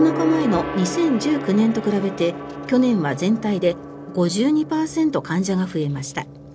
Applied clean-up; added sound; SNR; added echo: none; Gong; 10 dB; none.